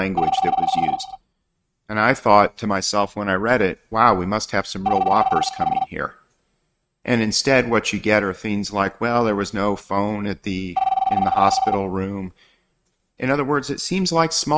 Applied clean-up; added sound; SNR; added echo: neural mask model RNNoise.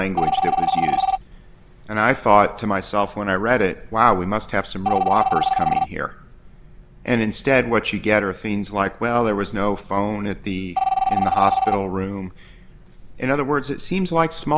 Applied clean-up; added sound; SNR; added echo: none; Telephone; 3 dB; none.